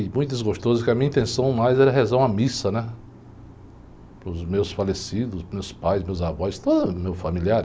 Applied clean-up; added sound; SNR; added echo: none; none; none; none.